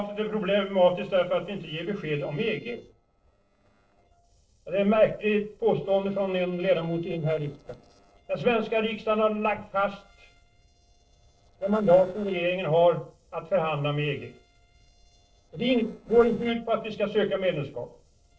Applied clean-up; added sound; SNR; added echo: neural separator model SepFormer DNS4.